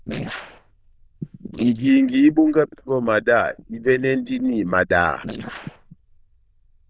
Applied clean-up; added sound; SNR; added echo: neural diffusion model UNIVERSE++.